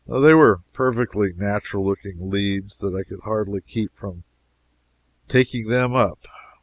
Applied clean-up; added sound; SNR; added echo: none; none; none; none.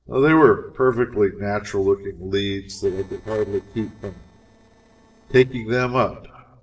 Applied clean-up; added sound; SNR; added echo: neural separator model SepFormer DNS4.